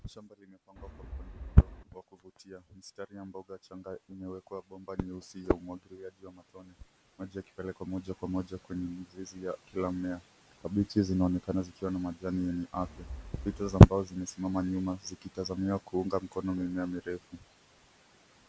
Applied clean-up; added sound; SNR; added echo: none; Wind; 13 dB; none.